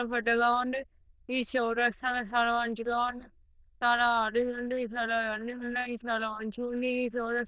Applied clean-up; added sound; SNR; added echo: neural diffusion model UNIVERSE++.